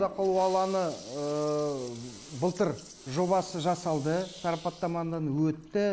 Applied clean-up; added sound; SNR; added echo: none; Toilet flush; 19 dB; none.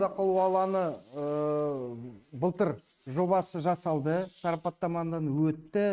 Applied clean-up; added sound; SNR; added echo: neural mask model RNNoise.